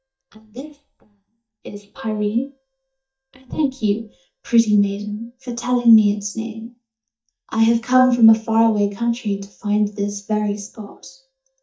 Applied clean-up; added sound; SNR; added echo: neural mask model DeepFilterNet 3.